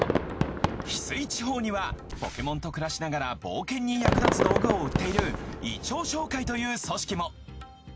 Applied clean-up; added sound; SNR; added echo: none; Fireworks; 0 dB; none.